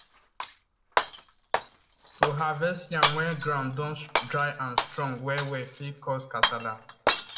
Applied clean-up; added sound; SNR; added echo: none; Shatter; -3 dB; reverberation time 0.4 s.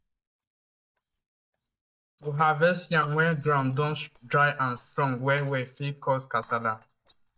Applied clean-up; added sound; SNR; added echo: neural mask model DeepFilterNet 3.